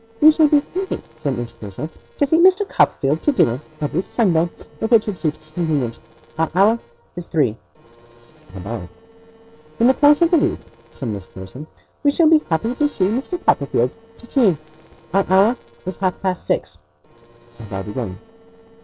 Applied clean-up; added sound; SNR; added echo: neural separator model SepFormer DNS4.